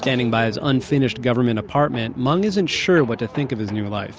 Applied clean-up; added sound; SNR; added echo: none; none; none; none.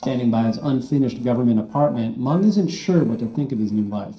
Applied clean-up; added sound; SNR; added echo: neural separator model SepFormer DNS4.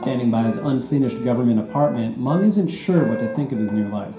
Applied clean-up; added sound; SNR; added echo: none; Wind instrument, woodwind instrument; 15 dB; reverberation time 0.5 s.